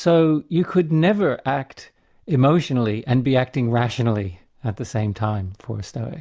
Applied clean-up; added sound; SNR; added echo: none; none; none; none.